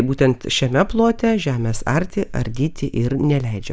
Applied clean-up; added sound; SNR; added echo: none; none; none; none.